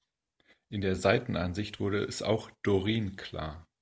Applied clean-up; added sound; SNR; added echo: none; none; none; none.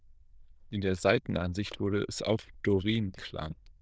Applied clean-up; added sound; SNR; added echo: neural diffusion model UNIVERSE++.